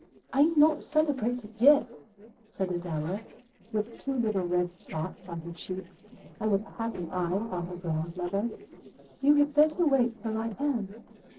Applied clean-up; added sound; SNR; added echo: neural separator model SepFormer DNS4.